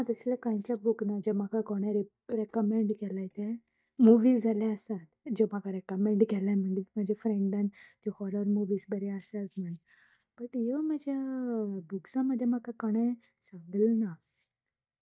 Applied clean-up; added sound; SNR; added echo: neural mask model DeepFilterNet 3.